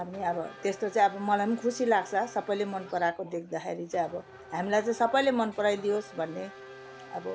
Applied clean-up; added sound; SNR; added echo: none; Race car, auto racing / Accelerating, revving, vroom; 18 dB; none.